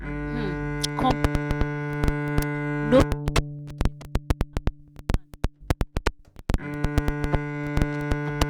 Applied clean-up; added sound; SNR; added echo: none; Bowed string instrument; 4 dB; none.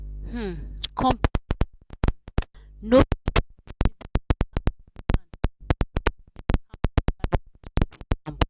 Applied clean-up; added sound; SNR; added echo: none; none; none; none.